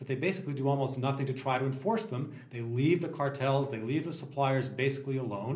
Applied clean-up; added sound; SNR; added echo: none; none; none; reverberation time 0.5 s.